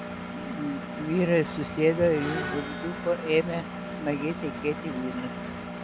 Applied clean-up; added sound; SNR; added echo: none; Engine + Screech; 6 dB; none.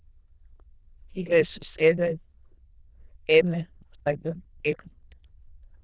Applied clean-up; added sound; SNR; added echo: neural diffusion model UNIVERSE++.